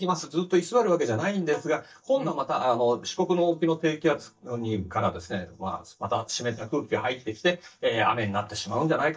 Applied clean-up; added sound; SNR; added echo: neural mask model DeepFilterNet 3.